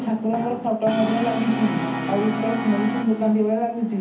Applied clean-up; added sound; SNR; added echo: none; Brass instrument; 6 dB; reverberation time 0.4 s.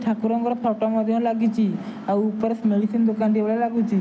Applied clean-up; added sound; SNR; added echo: none; none; none; none.